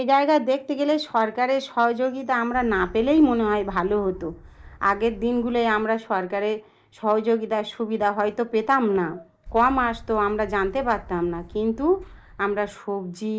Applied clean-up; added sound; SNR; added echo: neural mask model DeepFilterNet 3.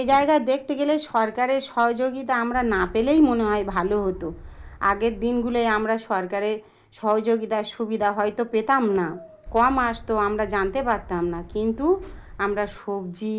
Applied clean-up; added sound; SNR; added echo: none; Gull, seagull / Wind; 17 dB; none.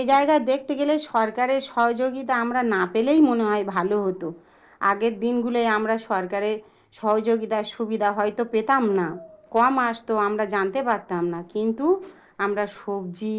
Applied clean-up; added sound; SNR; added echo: neural separator model SepFormer DNS4.